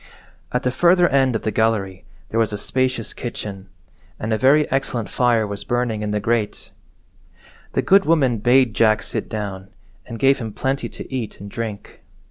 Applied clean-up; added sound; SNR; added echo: none; none; none; none.